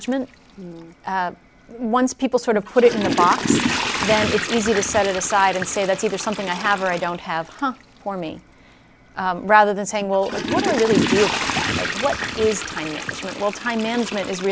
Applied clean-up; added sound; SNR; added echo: none; Toilet flush / Water; 5 dB; none.